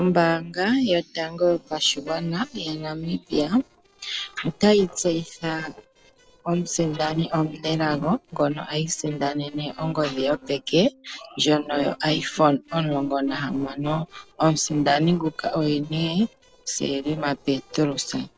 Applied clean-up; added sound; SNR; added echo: neural separator model SepFormer DNS4.